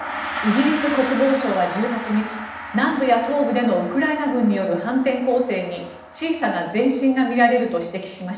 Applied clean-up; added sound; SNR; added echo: none; Gong; 12 dB; reverberation time 0.8 s.